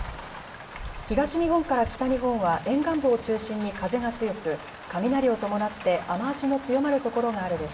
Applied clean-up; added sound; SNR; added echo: none; Rain; 13 dB; reverberation time 0.7 s.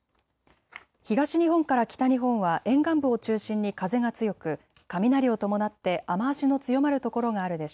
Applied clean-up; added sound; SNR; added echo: none; none; none; none.